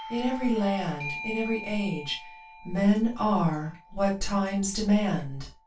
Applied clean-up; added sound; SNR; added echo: none; Doorbell; 15 dB; reverberation time 0.2 s.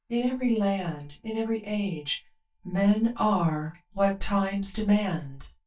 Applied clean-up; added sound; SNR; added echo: neural mask model DeepFilterNet 3.